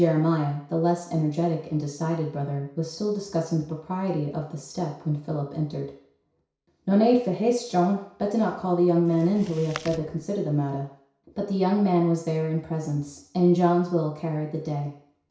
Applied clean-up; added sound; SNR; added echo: none; Chewing, mastication; 17 dB; reverberation time 0.6 s.